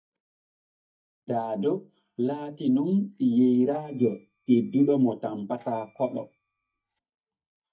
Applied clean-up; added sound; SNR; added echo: neural mask model DeepFilterNet 3.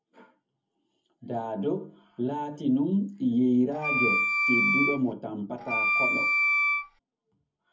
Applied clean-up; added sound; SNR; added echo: none; Wind instrument, woodwind instrument; -4 dB; reverberation time 0.3 s.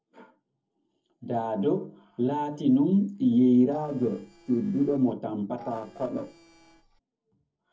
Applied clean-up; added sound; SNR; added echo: neural separator model SepFormer DNS4.